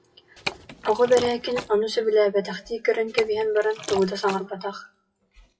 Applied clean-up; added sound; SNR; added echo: classical method WPE with log-MMSE.